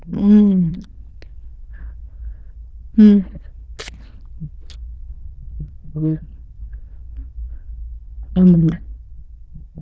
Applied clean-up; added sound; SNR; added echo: neural diffusion model UNIVERSE++.